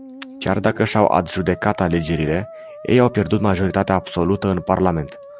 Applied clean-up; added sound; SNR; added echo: none; Musical instrument; 19 dB; none.